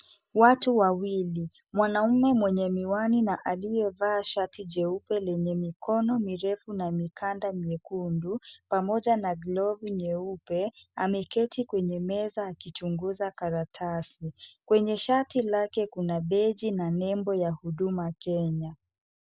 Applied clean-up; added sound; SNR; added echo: none; none; none; none.